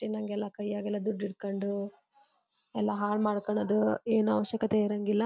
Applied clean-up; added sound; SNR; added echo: none; none; none; none.